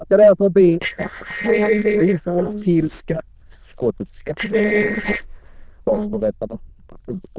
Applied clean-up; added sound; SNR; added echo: neural diffusion model UNIVERSE++.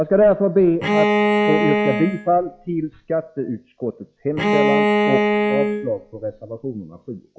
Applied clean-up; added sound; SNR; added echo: classical method log-MMSE.